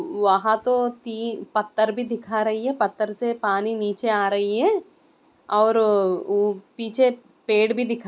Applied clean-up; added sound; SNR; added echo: none; none; none; none.